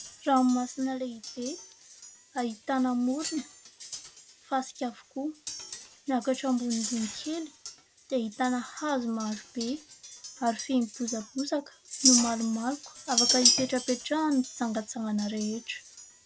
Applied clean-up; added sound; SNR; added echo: none; Chink, clink; 4 dB; none.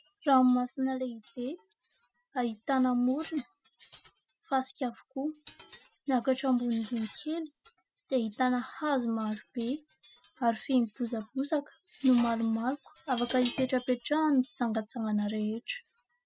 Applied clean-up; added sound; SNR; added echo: classical method spectral subtraction.